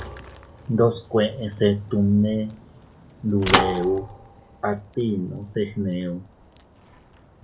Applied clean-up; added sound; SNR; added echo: none; Thump, thud / Bicycle; 7 dB; none.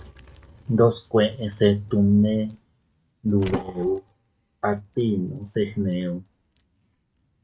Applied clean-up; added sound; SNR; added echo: neural mask model RNNoise.